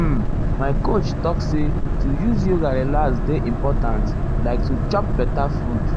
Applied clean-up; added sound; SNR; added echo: none; Boat, Water vehicle; -4 dB; none.